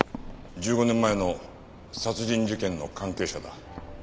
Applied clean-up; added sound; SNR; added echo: none; Fireworks; 12 dB; none.